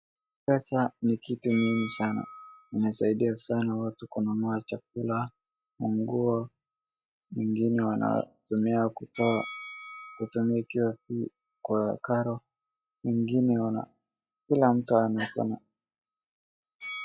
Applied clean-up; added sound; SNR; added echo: classical method log-MMSE.